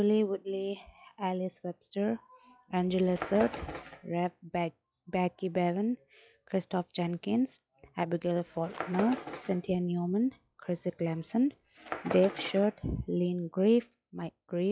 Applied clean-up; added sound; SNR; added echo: classical method log-MMSE.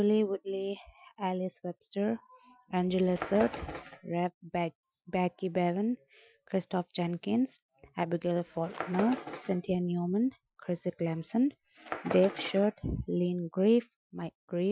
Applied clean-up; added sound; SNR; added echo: classical method Wiener filter.